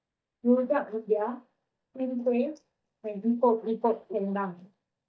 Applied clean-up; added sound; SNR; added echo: neural mask model DeepFilterNet 3.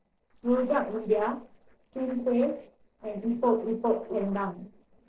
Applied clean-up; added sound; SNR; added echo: neural separator model SepFormer DNS4.